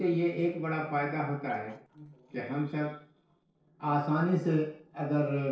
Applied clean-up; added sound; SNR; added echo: neural separator model SepFormer DNS4.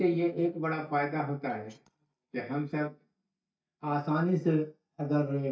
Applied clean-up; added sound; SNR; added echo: neural mask model DeepFilterNet 3.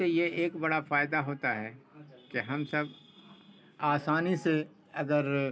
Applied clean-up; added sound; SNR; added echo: none; none; none; none.